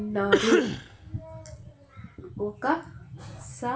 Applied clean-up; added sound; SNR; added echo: none; Cough; -4 dB; reverberation time 0.3 s.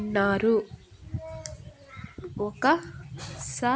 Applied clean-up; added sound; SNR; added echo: none; none; none; none.